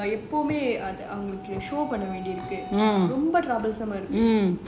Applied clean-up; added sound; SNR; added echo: none; Wind instrument, woodwind instrument; 18 dB; none.